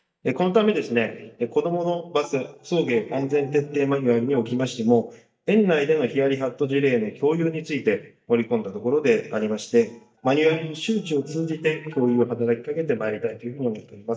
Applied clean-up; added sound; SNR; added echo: neural mask model DeepFilterNet 3.